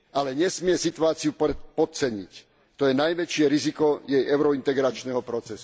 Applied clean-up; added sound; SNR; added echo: none; none; none; none.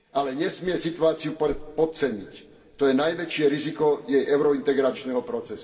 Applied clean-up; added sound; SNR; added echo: none; none; none; reverberation time 3.0 s.